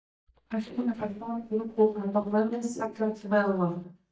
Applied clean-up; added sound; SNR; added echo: neural mask model DeepFilterNet 3.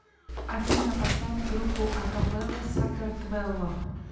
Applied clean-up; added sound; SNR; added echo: none; Bird; 0 dB; reverberation time 0.9 s.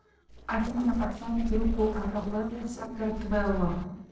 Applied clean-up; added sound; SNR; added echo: neural separator model SepFormer DNS4.